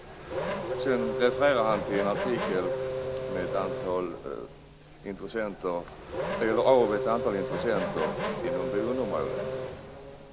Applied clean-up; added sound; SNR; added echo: none; Race car, auto racing / Accelerating, revving, vroom; 3 dB; none.